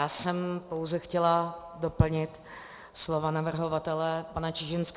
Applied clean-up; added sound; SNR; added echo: none; none; none; none.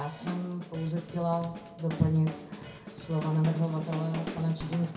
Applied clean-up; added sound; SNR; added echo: none; Drum kit; 11 dB; reverberation time 0.3 s.